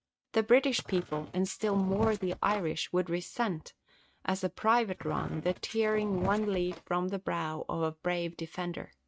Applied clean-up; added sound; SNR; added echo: neural mask model RNNoise.